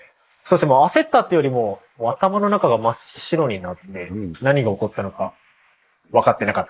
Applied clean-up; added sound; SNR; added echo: neural mask model Resemble Enhance denoiser.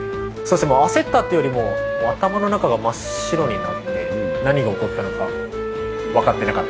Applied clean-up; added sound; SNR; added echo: none; Wind instrument, woodwind instrument; 5 dB; none.